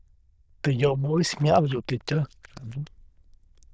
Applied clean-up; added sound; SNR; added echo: neural diffusion model UNIVERSE++.